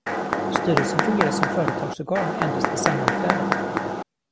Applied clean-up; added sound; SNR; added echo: none; Mechanisms; -4 dB; none.